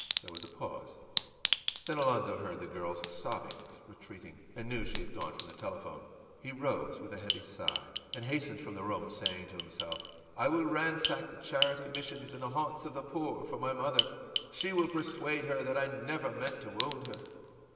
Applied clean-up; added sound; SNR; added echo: none; Chink, clink; -5 dB; reverberation time 2.9 s.